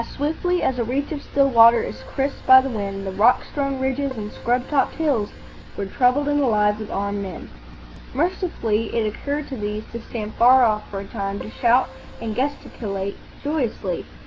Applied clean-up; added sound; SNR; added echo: none; Keyboard (musical); 18 dB; none.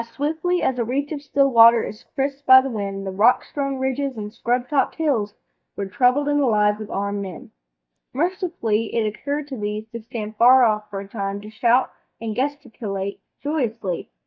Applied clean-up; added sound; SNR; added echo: neural mask model DeepFilterNet 3.